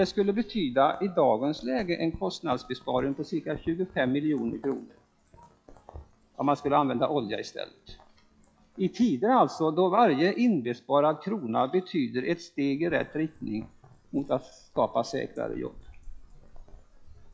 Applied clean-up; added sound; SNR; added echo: classical method log-MMSE.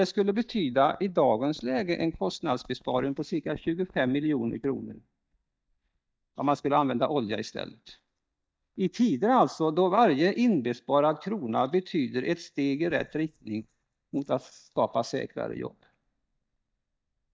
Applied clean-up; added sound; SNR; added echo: neural mask model DeepFilterNet 3.